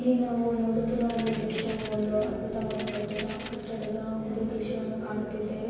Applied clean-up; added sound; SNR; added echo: none; Keys jangling; 6 dB; reverberation time 1.1 s.